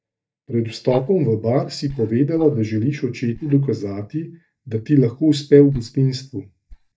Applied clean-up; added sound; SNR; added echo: neural mask model DeepFilterNet 3.